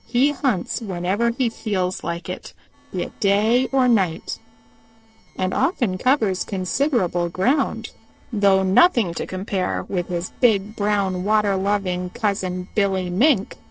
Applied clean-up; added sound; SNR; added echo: neural separator model SepFormer DNS4.